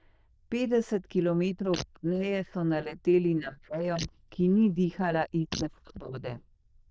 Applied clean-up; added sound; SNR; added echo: neural diffusion model UNIVERSE++.